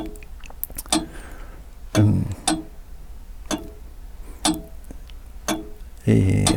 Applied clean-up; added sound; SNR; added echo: none; Clock; 4 dB; none.